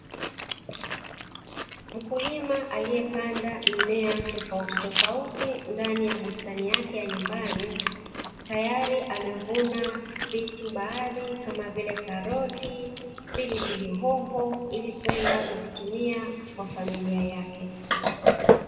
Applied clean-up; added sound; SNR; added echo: none; Chewing, mastication; 1 dB; reverberation time 2.3 s.